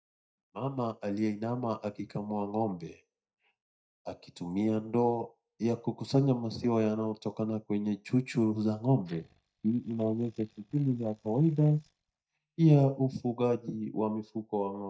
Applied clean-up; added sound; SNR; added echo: neural mask model DeepFilterNet 3.